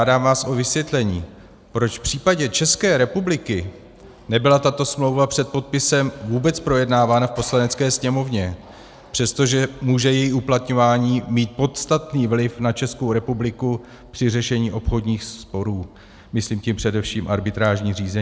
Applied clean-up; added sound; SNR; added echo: none; none; none; none.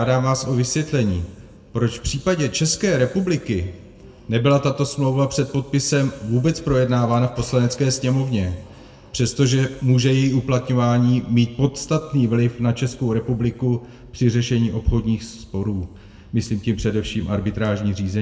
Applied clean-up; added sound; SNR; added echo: none; none; none; reverberation time 0.9 s.